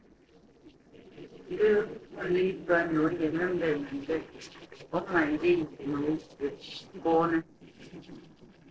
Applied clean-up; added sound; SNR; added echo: neural separator model SepFormer DNS4.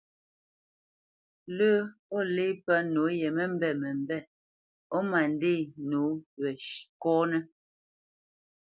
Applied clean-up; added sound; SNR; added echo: none; none; none; none.